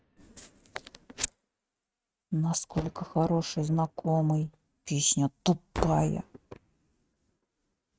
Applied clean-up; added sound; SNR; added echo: neural mask model RNNoise.